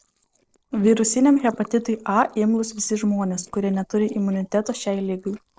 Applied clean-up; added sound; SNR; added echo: neural separator model SepFormer DNS4.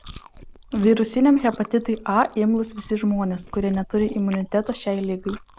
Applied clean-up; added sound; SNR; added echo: none; Chewing, mastication; 20 dB; none.